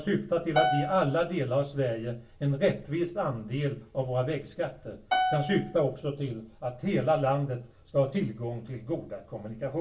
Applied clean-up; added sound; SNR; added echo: none; Piano; 3 dB; reverberation time 0.3 s.